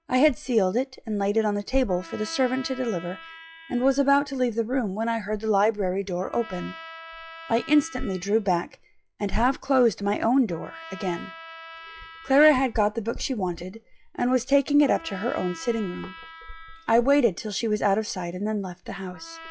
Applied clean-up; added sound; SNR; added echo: classical method log-MMSE.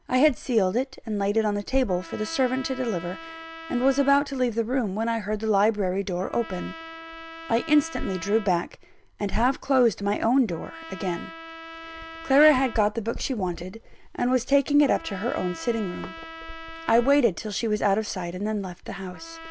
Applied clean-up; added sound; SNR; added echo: none; Trumpet; 18 dB; none.